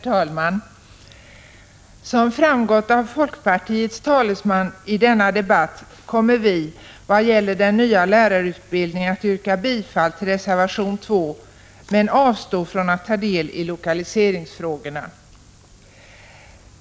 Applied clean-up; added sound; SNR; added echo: none; none; none; none.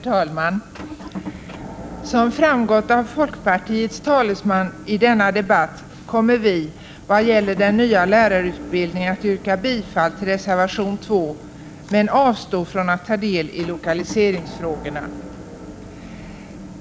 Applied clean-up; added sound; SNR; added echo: none; Motor vehicle (road) / Engine; 15 dB; none.